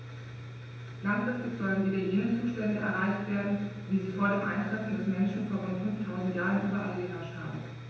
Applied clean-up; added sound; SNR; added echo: none; none; none; reverberation time 0.9 s.